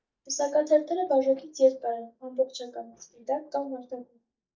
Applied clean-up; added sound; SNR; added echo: neural mask model DeepFilterNet 3.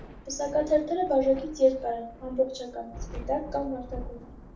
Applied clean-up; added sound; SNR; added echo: none; Thunder / Rain; 14 dB; reverberation time 0.4 s.